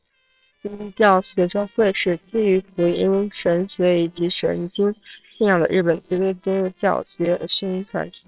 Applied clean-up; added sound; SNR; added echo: neural separator model SepFormer WHAMR!.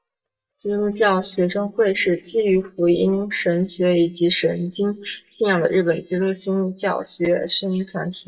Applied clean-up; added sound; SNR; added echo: neural mask model DeepFilterNet 3.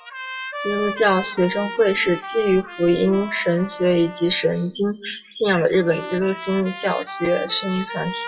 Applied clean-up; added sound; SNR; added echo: classical method WPE with log-MMSE.